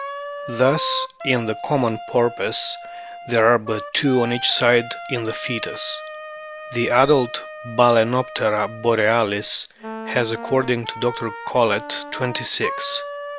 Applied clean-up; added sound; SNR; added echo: none; Wind instrument, woodwind instrument; 11 dB; none.